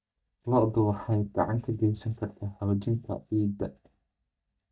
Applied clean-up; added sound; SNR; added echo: neural mask model DeepFilterNet 3.